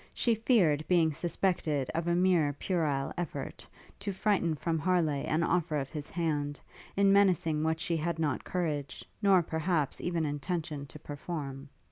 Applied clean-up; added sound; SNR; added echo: none; none; none; none.